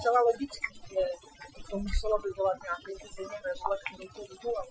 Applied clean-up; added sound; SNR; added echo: classical method Wiener filter.